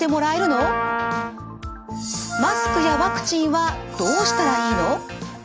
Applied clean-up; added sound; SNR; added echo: none; Wind instrument, woodwind instrument; 3 dB; none.